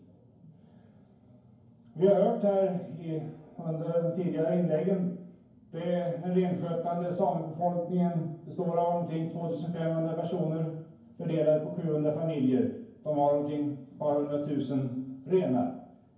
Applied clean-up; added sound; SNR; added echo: none; none; none; reverberation time 0.9 s.